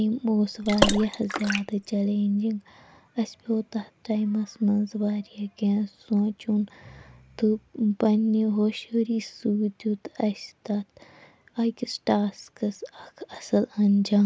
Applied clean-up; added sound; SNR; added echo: none; Water / Splash, splatter; 3 dB; none.